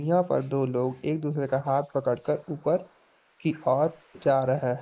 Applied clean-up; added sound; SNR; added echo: neural mask model Resemble Enhance denoiser.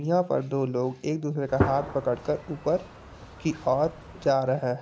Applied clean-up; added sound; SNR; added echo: none; Gunshot, gunfire; 7 dB; none.